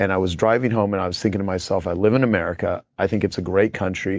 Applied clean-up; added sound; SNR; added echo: none; none; none; none.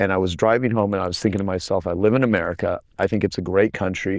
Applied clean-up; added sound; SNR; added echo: neural diffusion model UNIVERSE++.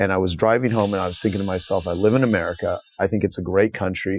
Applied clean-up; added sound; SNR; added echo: classical method Wiener filter.